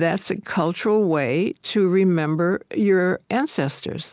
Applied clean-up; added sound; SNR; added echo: none; none; none; none.